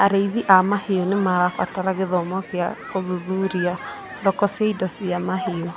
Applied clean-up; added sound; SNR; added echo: none; Human group actions; 15 dB; none.